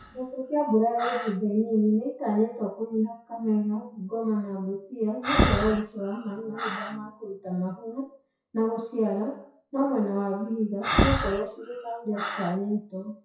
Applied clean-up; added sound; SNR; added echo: classical method WPE with log-MMSE.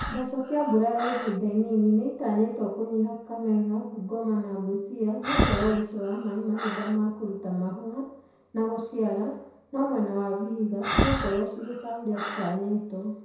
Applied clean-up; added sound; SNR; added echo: none; Breathing; 7 dB; reverberation time 0.7 s.